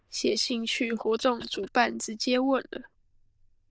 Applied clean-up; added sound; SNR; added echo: neural diffusion model UNIVERSE++.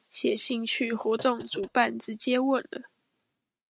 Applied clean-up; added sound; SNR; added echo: neural mask model RNNoise.